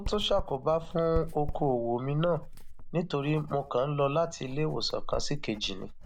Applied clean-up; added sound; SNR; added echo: none; Writing; 7 dB; none.